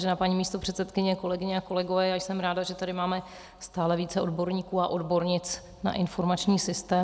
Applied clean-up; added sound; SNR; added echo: none; none; none; none.